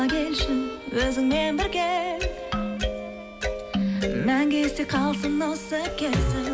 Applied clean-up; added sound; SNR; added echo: none; Bowed string instrument; 15 dB; none.